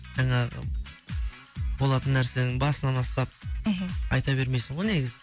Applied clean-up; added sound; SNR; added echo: none; none; none; none.